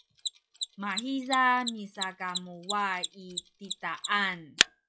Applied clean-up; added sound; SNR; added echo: classical method log-MMSE.